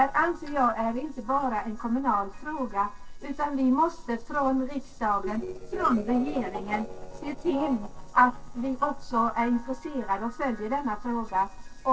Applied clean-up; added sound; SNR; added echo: neural separator model SepFormer DNS4.